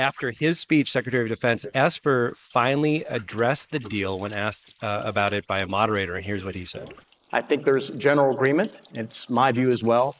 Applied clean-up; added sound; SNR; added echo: neural mask model Resemble Enhance denoiser.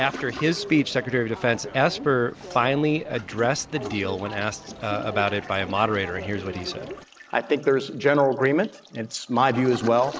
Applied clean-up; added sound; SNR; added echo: none; Toilet flush; 19 dB; none.